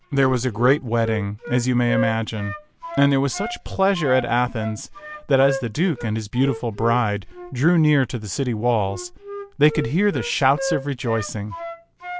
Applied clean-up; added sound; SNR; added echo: none; Wind instrument, woodwind instrument; 12 dB; none.